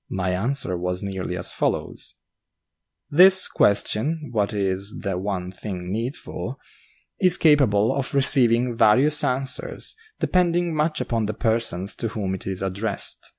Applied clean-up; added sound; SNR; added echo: none; none; none; none.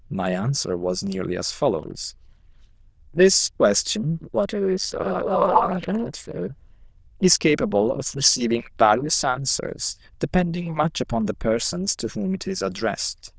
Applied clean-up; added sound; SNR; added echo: neural diffusion model UNIVERSE++.